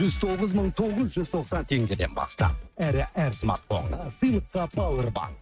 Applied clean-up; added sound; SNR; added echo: neural mask model RNNoise.